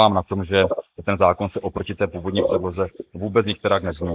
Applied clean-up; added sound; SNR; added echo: neural mask model Resemble Enhance denoiser.